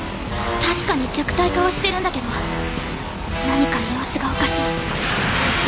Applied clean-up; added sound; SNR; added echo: none; none; none; none.